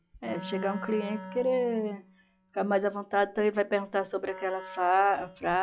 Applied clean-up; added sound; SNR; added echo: classical method log-MMSE.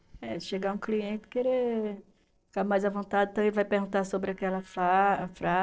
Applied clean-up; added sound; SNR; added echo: neural separator model SepFormer DNS4.